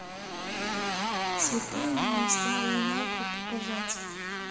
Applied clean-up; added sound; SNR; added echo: none; Motorcycle; -2 dB; reverberation time 1.7 s.